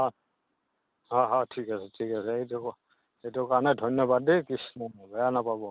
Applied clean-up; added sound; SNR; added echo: none; none; none; none.